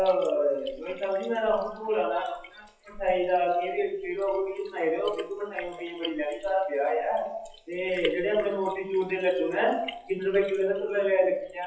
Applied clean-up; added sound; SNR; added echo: classical method WPE with log-MMSE.